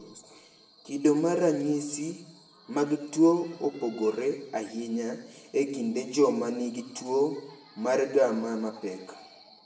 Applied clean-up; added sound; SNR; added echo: none; none; none; reverberation time 0.8 s.